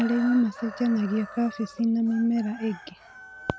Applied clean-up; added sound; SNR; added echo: none; Chicken, rooster; 17 dB; none.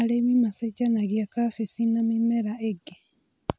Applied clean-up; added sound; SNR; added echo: none; none; none; none.